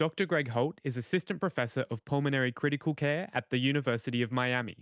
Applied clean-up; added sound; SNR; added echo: none; none; none; none.